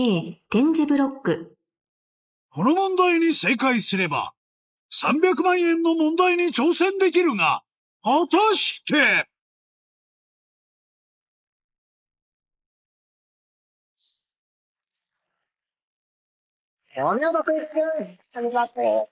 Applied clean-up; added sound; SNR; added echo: neural mask model Resemble Enhance denoiser.